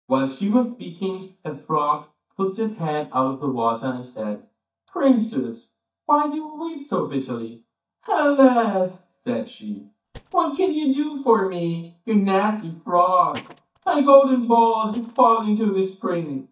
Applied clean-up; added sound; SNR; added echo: neural mask model DeepFilterNet 3.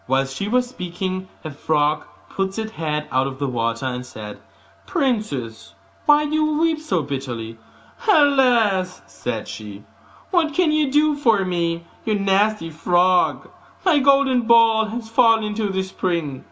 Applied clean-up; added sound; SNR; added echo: none; none; none; none.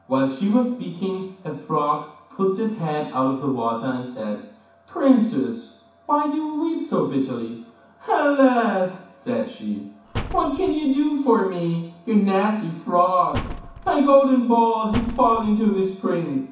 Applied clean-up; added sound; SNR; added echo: none; Slam; 11 dB; reverberation time 0.6 s.